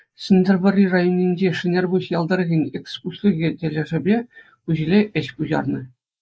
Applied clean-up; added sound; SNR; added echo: neural mask model Resemble Enhance denoiser.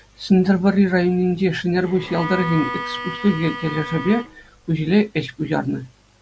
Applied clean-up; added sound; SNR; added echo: none; Bowed string instrument; 10 dB; none.